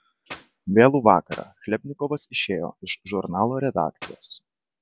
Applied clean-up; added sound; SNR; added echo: none; Clapping; 17 dB; none.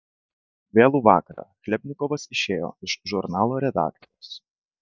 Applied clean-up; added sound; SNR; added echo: neural mask model DeepFilterNet 3.